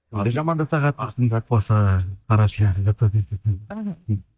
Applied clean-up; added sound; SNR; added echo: neural mask model DeepFilterNet 3.